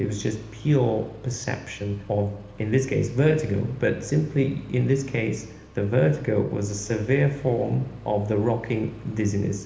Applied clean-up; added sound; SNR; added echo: none; Accelerating, revving, vroom; 18 dB; reverberation time 1.0 s.